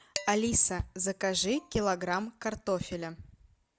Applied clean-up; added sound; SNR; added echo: none; Dishes, pots, and pans + Bass drum; 14 dB; none.